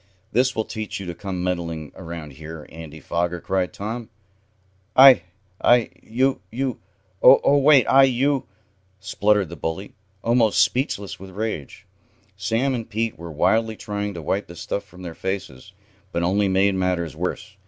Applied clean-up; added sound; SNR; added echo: none; none; none; none.